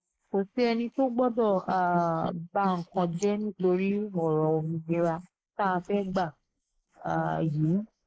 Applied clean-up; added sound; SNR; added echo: neural mask model Resemble Enhance denoiser.